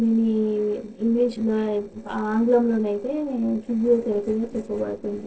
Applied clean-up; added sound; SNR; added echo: neural separator model SepFormer DNS4.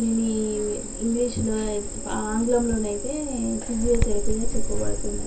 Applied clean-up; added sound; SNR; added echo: none; Cricket; 0 dB; reverberation time 0.2 s.